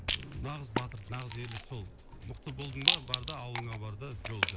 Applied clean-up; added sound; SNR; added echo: none; Rattle; -5 dB; none.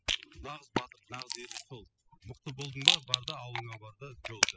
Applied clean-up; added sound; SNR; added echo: classical method spectral subtraction.